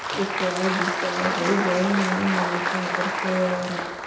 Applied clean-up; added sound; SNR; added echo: none; Applause; 0 dB; reverberation time 0.7 s.